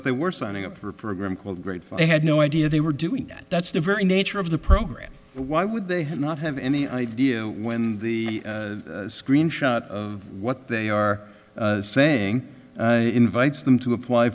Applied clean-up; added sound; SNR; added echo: none; none; none; none.